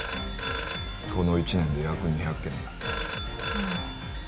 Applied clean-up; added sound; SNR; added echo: none; Telephone; -2 dB; none.